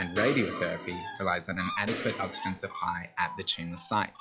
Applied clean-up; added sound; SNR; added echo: classical method log-MMSE.